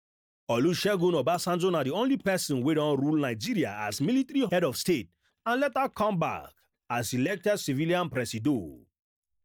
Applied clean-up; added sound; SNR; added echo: neural mask model DeepFilterNet 3.